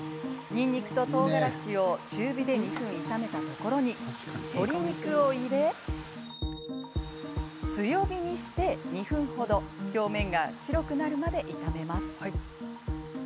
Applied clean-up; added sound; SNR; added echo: none; none; none; none.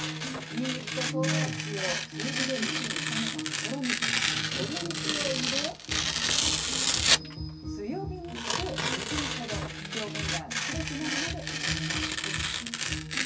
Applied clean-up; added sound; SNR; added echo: none; Tearing; -4 dB; reverberation time 0.4 s.